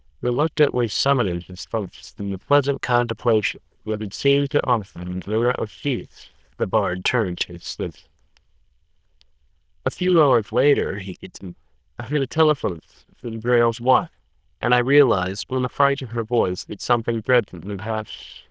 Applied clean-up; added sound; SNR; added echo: neural diffusion model UNIVERSE++.